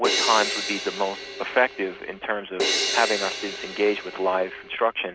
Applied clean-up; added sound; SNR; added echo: none; Crash cymbal; 3 dB; none.